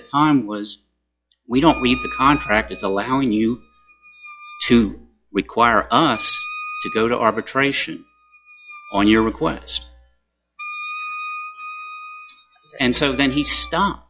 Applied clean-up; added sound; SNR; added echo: classical method log-MMSE.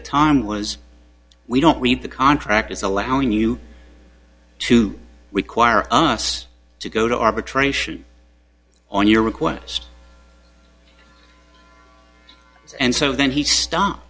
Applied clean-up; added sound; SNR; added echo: none; none; none; none.